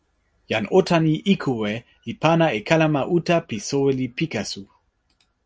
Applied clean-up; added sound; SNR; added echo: none; none; none; none.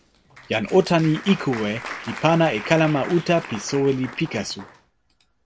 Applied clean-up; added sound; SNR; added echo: none; Applause; 15 dB; none.